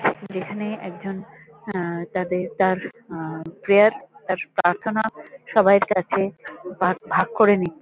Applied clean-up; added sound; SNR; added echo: none; none; none; none.